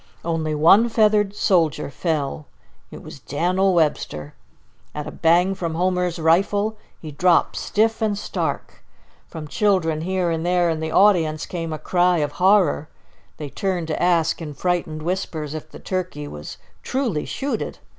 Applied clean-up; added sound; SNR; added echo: none; none; none; none.